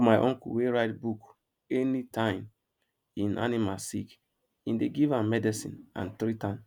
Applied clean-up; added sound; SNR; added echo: none; none; none; none.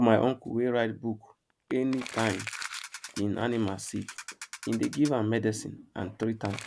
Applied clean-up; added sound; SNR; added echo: none; Ratchet, pawl + Crumpling, crinkling; 14 dB; none.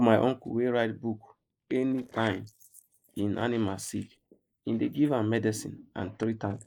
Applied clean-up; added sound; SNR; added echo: neural mask model Resemble Enhance denoiser.